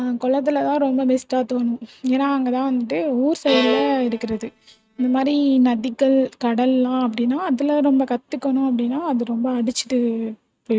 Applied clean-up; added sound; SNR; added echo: neural mask model RNNoise.